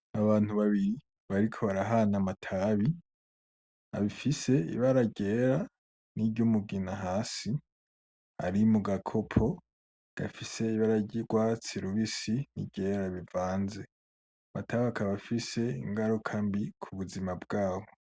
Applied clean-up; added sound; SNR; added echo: none; none; none; none.